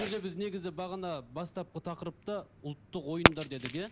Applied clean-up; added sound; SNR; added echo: none; Fireworks; -3 dB; none.